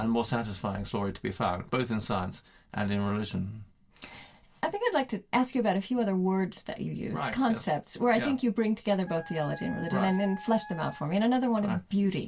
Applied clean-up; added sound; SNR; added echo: none; Wind instrument, woodwind instrument; 15 dB; reverberation time 0.1 s.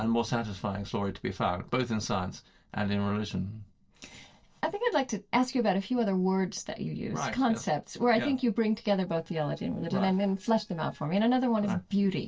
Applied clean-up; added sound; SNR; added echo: neural separator model SepFormer DNS4.